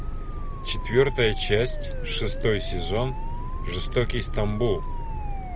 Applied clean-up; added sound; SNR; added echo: none; Siren; 16 dB; none.